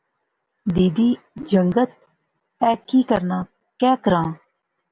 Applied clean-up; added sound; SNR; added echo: none; none; none; none.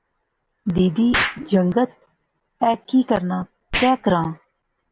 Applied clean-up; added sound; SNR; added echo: none; Explosion; 10 dB; none.